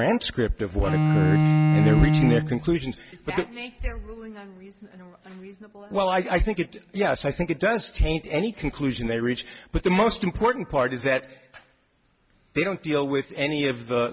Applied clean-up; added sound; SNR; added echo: none; Bowed string instrument; -3 dB; none.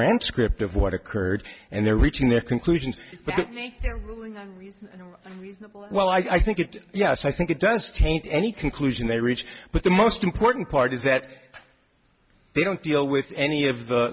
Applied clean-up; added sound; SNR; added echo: none; none; none; none.